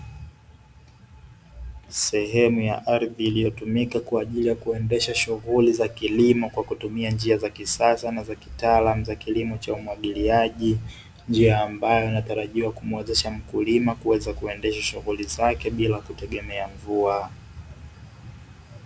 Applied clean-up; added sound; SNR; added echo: none; none; none; none.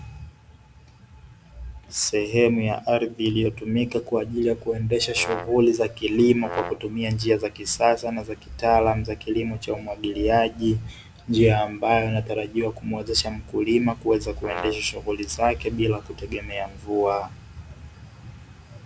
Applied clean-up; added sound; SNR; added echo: none; Brass instrument; 10 dB; none.